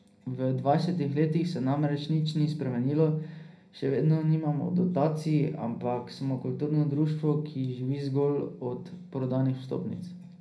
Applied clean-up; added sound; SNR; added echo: none; none; none; reverberation time 0.4 s.